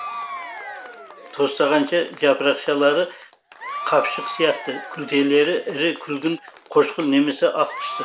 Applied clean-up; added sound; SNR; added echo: none; Applause / Crowd / Cheering; 13 dB; none.